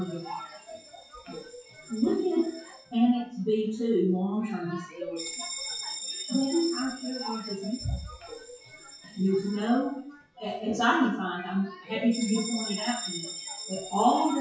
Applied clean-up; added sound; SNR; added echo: classical method WPE with log-MMSE.